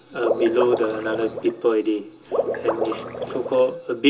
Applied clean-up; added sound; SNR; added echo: none; Water / Liquid; 3 dB; reverberation time 0.2 s.